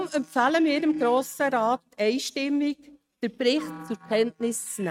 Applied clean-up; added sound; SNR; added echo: neural mask model RNNoise.